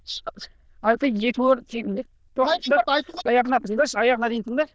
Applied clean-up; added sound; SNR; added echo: neural diffusion model UNIVERSE++.